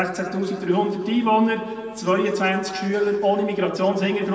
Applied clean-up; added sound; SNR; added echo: none; none; none; reverberation time 2.1 s.